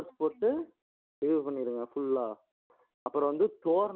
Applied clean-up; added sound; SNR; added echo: none; none; none; none.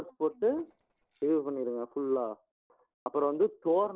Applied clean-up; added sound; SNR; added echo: neural separator model SepFormer DNS4.